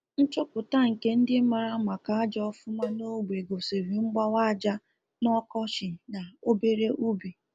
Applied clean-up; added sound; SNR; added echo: none; Cowbell; 13 dB; none.